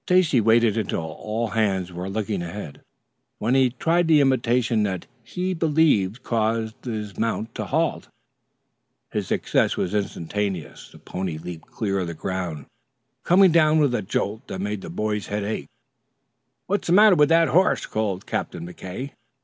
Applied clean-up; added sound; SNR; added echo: none; none; none; none.